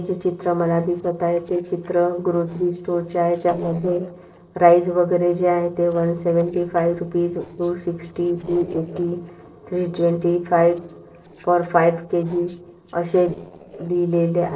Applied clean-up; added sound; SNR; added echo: neural separator model SepFormer DNS4.